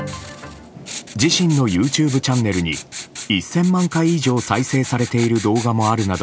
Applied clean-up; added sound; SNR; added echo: none; Writing; 16 dB; none.